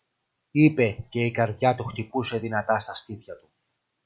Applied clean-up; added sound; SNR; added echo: none; none; none; none.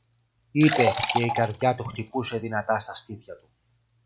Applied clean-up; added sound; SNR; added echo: none; Liquid; 5 dB; none.